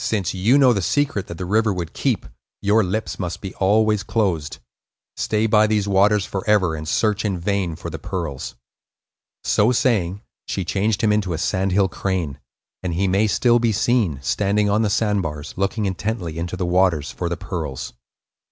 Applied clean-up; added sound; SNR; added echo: none; none; none; none.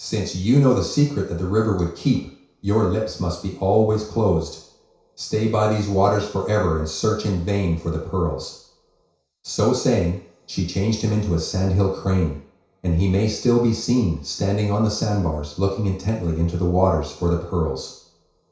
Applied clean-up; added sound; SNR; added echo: none; none; none; reverberation time 0.6 s.